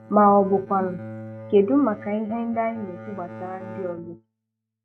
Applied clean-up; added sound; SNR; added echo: neural mask model RNNoise.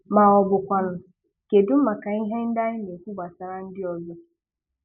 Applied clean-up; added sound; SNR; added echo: none; none; none; none.